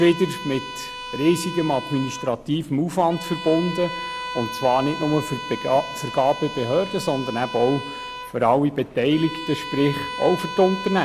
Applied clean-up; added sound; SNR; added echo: none; Bowed string instrument; 11 dB; none.